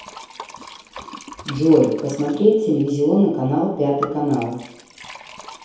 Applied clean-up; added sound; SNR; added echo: none; Liquid; 17 dB; reverberation time 1.8 s.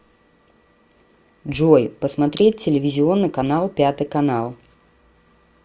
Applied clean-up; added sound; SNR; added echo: none; none; none; none.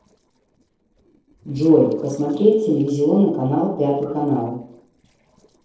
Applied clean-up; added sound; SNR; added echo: neural separator model SepFormer DNS4.